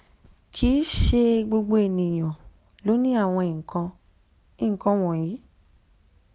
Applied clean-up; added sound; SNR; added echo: none; none; none; none.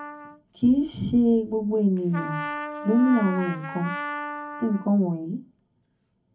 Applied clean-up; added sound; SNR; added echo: none; Trumpet; 11 dB; reverberation time 0.3 s.